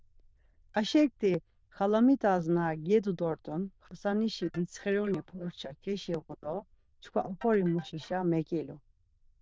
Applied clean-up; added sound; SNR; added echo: neural diffusion model UNIVERSE++.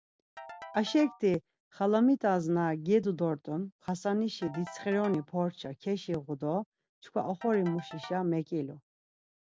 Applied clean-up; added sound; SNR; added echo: none; Ringtone / Keyboard (musical); 19 dB; none.